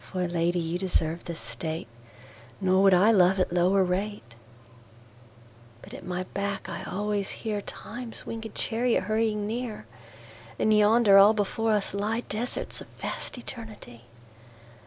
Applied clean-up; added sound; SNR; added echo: none; none; none; none.